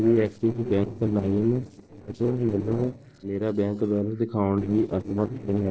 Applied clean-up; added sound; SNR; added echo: neural separator model SepFormer DNS4.